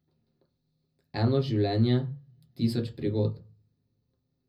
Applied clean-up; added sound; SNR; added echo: none; none; none; reverberation time 0.4 s.